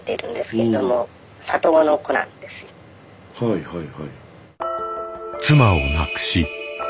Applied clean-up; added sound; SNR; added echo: none; none; none; none.